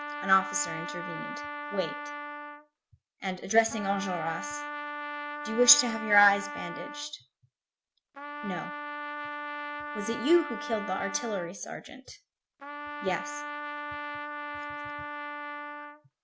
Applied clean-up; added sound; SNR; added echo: none; Trumpet; 7 dB; none.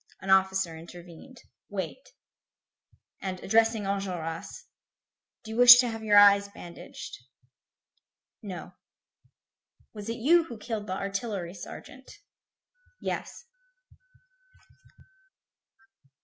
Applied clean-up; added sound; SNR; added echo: none; none; none; none.